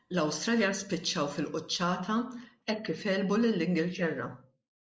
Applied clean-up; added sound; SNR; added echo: neural mask model Resemble Enhance denoiser.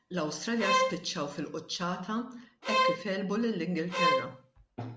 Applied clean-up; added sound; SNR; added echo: none; Bowed string instrument; -3 dB; none.